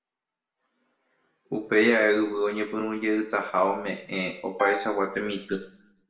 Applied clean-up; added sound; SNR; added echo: none; Piano; 10 dB; reverberation time 0.6 s.